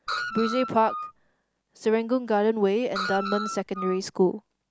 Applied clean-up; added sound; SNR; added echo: none; Screech; 7 dB; none.